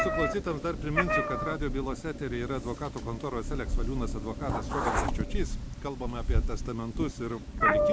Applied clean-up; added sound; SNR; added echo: none; Meow; -4 dB; none.